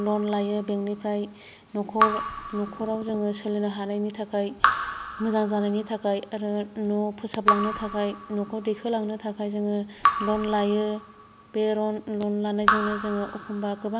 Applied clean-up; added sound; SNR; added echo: none; Raindrop / Drip; 4 dB; none.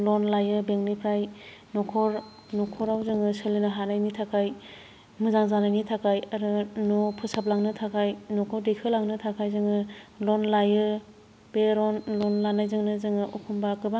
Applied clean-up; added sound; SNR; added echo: none; none; none; none.